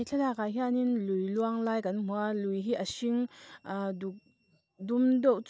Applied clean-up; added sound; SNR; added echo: none; none; none; none.